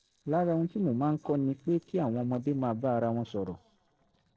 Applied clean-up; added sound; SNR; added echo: neural separator model SepFormer DNS4.